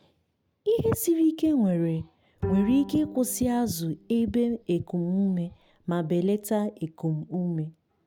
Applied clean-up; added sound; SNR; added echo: none; Bowed string instrument; 12 dB; none.